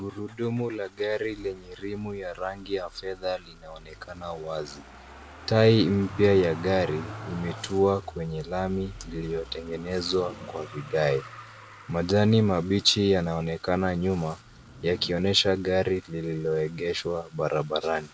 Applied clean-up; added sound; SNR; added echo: none; Whoosh, swoosh, swish + Motor vehicle (road); 18 dB; none.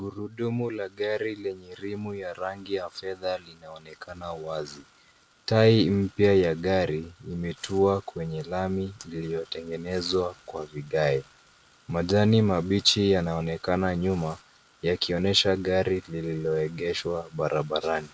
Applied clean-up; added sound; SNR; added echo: none; none; none; none.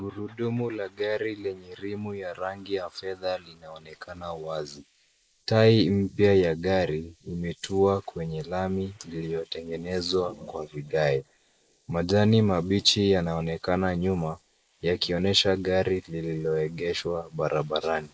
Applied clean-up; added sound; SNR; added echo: neural mask model Resemble Enhance denoiser.